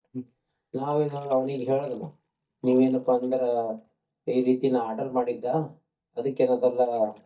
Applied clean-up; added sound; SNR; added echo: neural mask model DeepFilterNet 3.